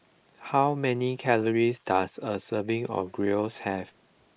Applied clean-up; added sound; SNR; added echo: neural mask model Resemble Enhance denoiser.